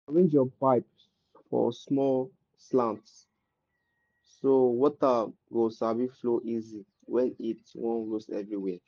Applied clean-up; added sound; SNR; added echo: none; none; none; none.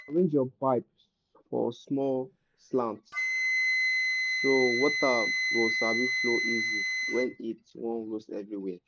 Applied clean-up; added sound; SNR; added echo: none; Wind instrument, woodwind instrument; 0 dB; none.